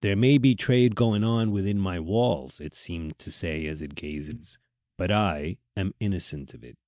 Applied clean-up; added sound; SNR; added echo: neural mask model DeepFilterNet 3.